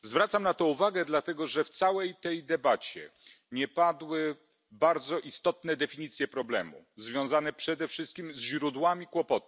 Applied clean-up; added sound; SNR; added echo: none; none; none; none.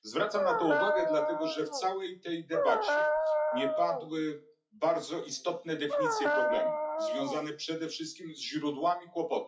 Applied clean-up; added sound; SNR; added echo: classical method WPE with log-MMSE.